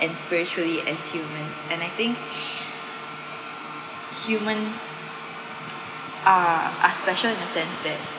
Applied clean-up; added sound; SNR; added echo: none; none; none; none.